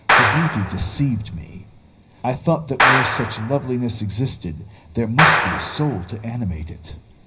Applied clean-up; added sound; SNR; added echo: none; Clapping; -2 dB; reverberation time 0.4 s.